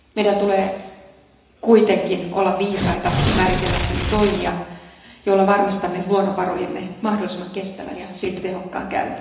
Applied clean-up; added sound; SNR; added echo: none; Tearing; 1 dB; reverberation time 1.0 s.